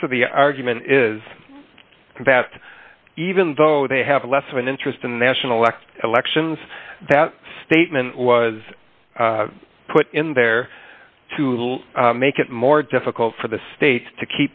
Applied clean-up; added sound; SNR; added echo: none; none; none; none.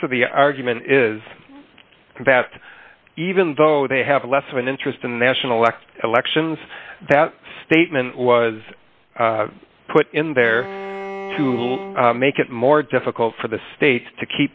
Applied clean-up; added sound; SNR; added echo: none; Bowed string instrument; 12 dB; none.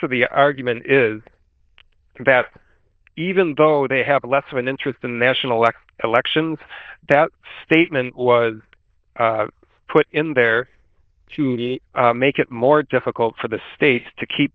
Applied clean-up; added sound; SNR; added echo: neural diffusion model UNIVERSE++.